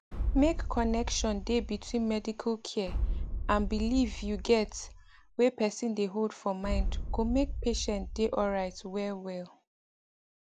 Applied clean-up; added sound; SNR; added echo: none; Boom; 3 dB; none.